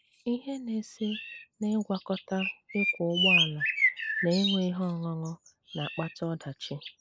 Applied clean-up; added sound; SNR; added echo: neural mask model Resemble Enhance denoiser.